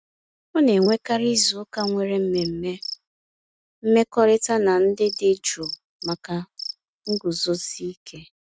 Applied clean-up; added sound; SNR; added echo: neural mask model RNNoise.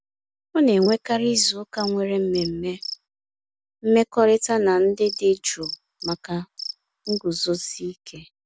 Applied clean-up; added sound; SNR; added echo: none; Cricket; 16 dB; none.